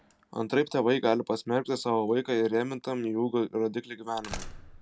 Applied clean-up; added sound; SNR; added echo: none; Slam; 19 dB; none.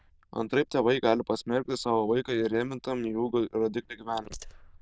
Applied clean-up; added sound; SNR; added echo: neural diffusion model UNIVERSE++.